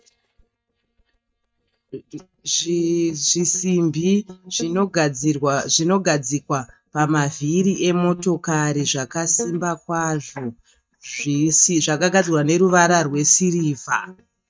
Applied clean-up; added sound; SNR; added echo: neural mask model DeepFilterNet 3.